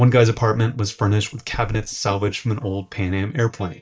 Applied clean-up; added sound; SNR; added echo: neural mask model DeepFilterNet 3.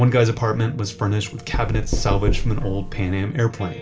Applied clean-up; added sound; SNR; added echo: none; Knock; 2 dB; reverberation time 0.3 s.